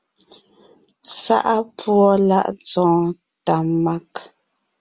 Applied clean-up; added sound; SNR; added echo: none; none; none; none.